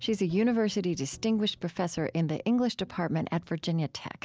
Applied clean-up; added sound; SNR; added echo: none; none; none; none.